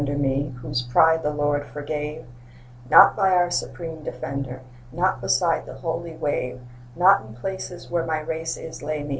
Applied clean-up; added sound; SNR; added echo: none; none; none; none.